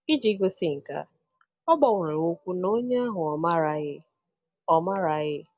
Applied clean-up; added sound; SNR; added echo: none; none; none; none.